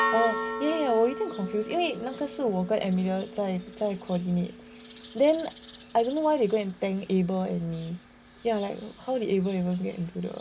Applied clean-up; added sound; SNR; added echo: none; Church bell; 10 dB; none.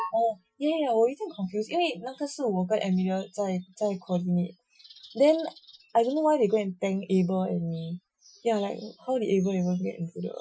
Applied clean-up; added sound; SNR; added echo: classical method Wiener filter.